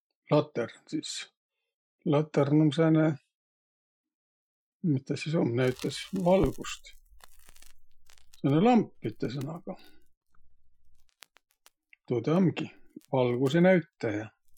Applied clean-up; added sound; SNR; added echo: classical method Wiener filter.